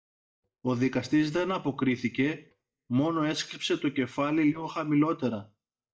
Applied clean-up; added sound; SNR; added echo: neural mask model DeepFilterNet 3.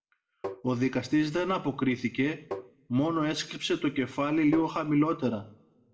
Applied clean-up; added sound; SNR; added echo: none; Tap; 10 dB; reverberation time 0.6 s.